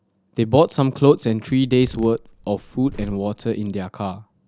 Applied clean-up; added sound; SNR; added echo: none; Zipper (clothing); 17 dB; none.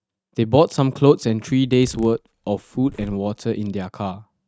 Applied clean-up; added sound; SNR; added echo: neural mask model RNNoise.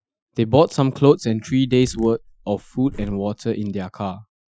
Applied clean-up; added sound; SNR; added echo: classical method Wiener filter.